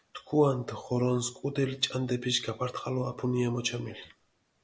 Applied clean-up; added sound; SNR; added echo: none; none; none; none.